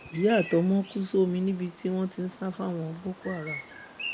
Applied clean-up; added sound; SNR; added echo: none; Bird vocalization, bird call, bird song; 14 dB; none.